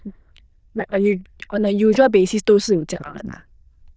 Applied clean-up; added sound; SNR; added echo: neural diffusion model UNIVERSE++.